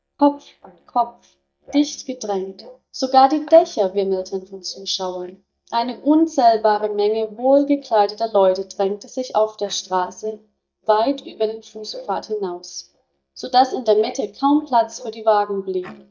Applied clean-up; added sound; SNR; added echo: neural mask model DeepFilterNet 3.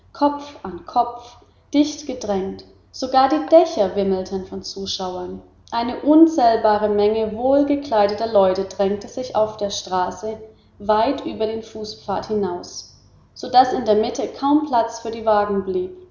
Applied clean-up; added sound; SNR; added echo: none; none; none; none.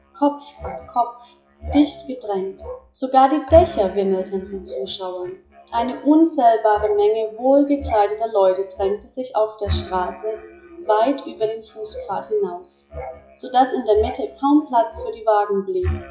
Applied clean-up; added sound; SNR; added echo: classical method WPE with log-MMSE.